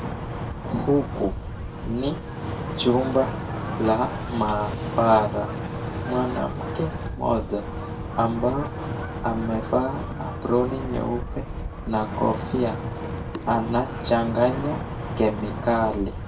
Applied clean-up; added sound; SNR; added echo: none; Wind; 5 dB; reverberation time 0.2 s.